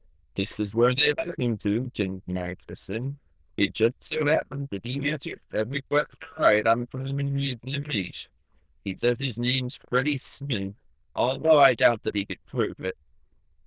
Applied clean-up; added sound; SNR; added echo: neural diffusion model UNIVERSE++.